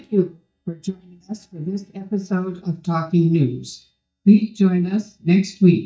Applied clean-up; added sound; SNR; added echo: neural mask model DeepFilterNet 3.